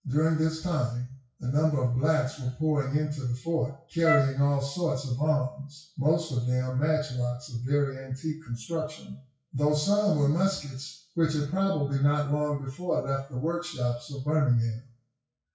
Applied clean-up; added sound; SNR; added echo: classical method WPE with log-MMSE.